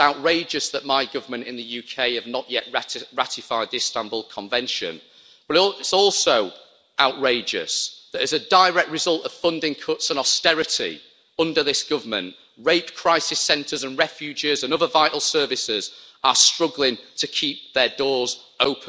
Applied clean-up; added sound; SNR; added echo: none; none; none; none.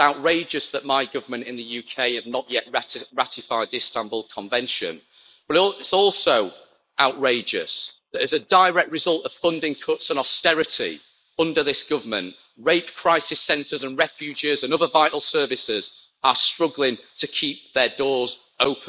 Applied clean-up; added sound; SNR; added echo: neural mask model Resemble Enhance denoiser.